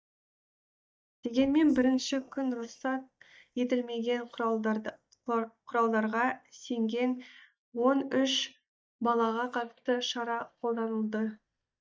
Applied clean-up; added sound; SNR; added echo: neural mask model DeepFilterNet 3.